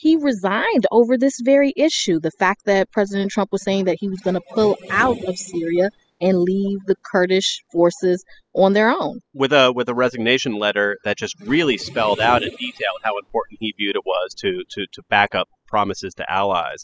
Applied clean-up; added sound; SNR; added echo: classical method spectral subtraction.